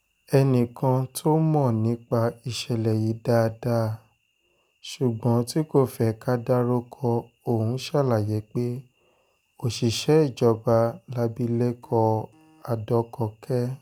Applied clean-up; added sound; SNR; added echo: none; none; none; none.